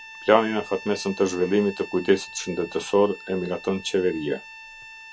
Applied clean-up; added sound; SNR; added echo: none; Bowed string instrument; 17 dB; none.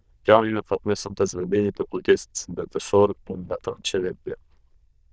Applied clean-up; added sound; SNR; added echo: neural diffusion model UNIVERSE++.